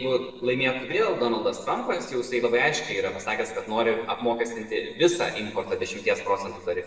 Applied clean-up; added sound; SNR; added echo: neural separator model SepFormer DNS4.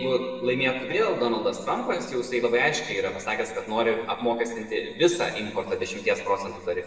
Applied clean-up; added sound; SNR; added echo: none; Musical instrument; 15 dB; reverberation time 1.6 s.